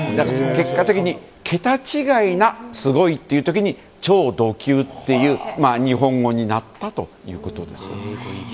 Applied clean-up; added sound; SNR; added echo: none; none; none; none.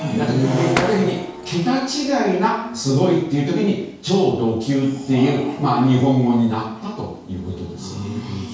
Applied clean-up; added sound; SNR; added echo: none; Shatter; 11 dB; reverberation time 0.6 s.